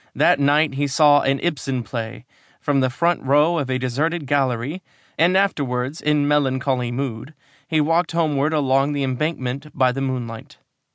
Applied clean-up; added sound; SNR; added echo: none; none; none; none.